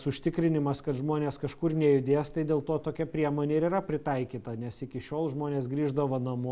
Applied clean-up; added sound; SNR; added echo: none; none; none; none.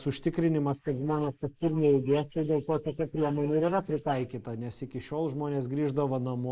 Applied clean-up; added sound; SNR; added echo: neural mask model Resemble Enhance denoiser.